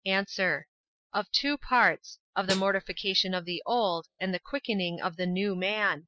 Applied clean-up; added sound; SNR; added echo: classical method spectral subtraction.